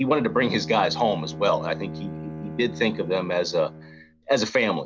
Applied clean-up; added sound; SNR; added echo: none; Bowed string instrument; 12 dB; none.